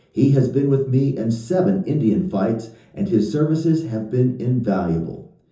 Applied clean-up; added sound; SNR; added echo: none; none; none; reverberation time 0.6 s.